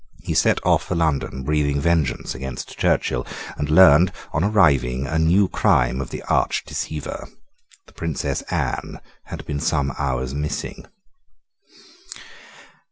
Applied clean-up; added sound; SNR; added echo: none; none; none; none.